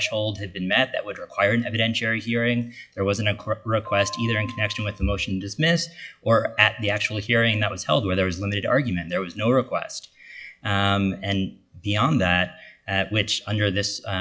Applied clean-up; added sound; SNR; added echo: classical method log-MMSE.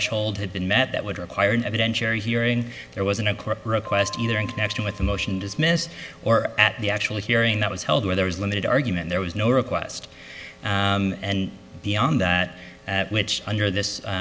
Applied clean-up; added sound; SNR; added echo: none; Percussion; 18 dB; none.